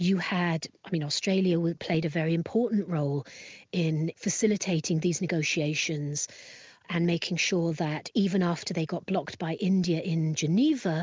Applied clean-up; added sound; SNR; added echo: none; none; none; none.